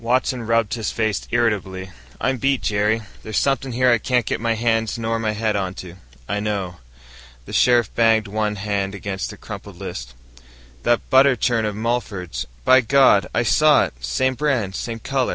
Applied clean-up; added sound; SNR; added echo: none; none; none; none.